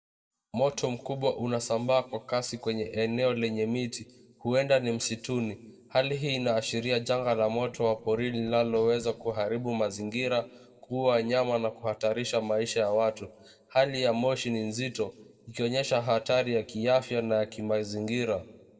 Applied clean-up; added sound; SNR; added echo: neural separator model SepFormer DNS4.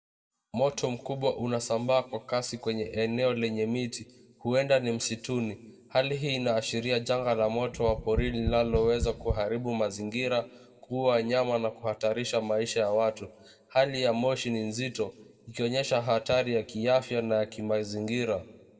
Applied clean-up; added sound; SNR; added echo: none; Tap; 6 dB; reverberation time 0.7 s.